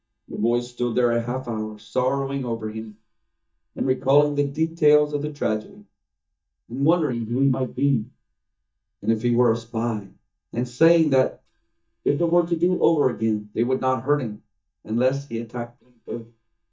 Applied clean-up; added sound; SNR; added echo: neural mask model DeepFilterNet 3.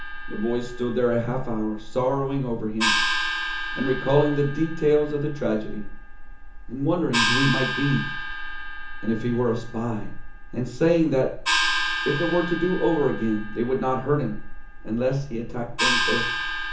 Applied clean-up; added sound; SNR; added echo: none; Gong; 3 dB; reverberation time 0.7 s.